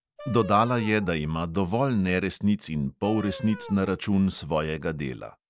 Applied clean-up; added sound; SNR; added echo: none; Wind instrument, woodwind instrument; 19 dB; none.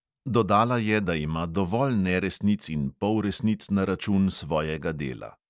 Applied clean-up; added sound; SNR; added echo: none; none; none; none.